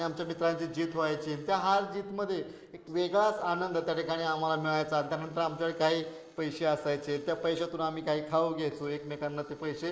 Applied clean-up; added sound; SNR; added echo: neural mask model Resemble Enhance denoiser.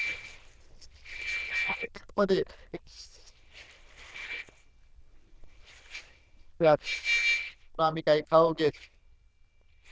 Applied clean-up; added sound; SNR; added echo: neural diffusion model UNIVERSE++.